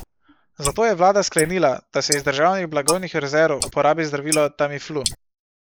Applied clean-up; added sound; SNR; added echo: neural mask model Resemble Enhance denoiser.